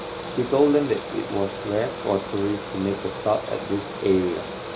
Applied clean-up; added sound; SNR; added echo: none; Mechanical fan; 8 dB; none.